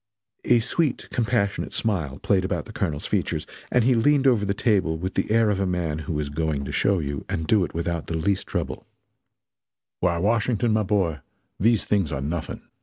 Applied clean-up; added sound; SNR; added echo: none; none; none; none.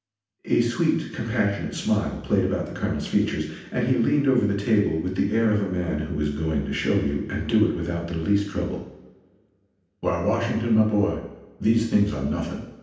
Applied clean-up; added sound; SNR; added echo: none; none; none; reverberation time 0.9 s.